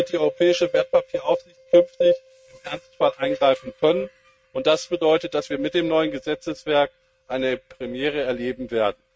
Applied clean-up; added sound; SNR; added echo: neural mask model RNNoise.